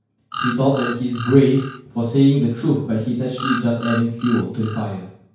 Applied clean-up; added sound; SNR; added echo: none; Bird vocalization, bird call, bird song; 11 dB; reverberation time 0.5 s.